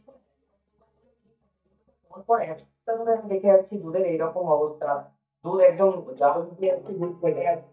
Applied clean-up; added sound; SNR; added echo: neural mask model DeepFilterNet 3.